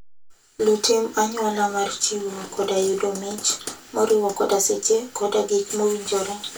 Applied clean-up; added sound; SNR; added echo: none; none; none; reverberation time 0.1 s.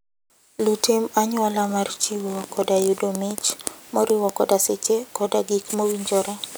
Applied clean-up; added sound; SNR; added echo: none; none; none; none.